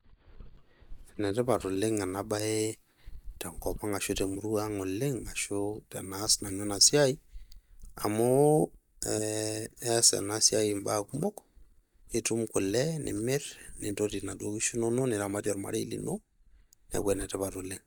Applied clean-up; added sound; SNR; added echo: neural mask model DeepFilterNet 3.